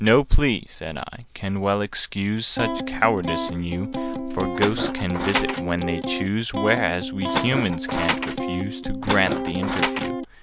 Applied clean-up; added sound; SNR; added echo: none; Electric guitar + Tools; 2 dB; none.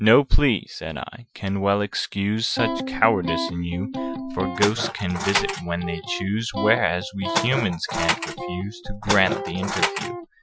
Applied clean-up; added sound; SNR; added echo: classical method Wiener filter.